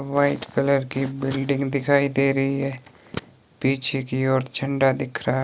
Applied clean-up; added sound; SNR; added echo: none; none; none; none.